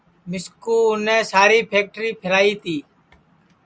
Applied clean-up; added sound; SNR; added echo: none; none; none; none.